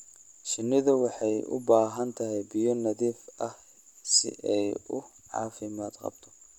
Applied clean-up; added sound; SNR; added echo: none; none; none; none.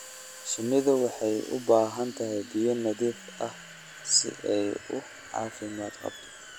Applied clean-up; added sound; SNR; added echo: none; Domestic sounds, home sounds; 17 dB; none.